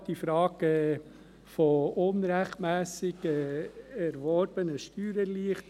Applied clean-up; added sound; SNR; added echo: none; none; none; none.